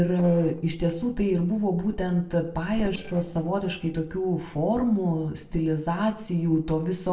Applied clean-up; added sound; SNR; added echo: neural separator model SepFormer DNS4.